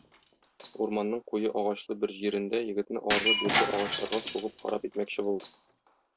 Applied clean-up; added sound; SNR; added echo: none; Shatter; 3 dB; none.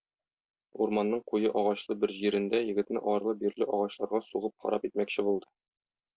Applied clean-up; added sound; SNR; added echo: none; none; none; none.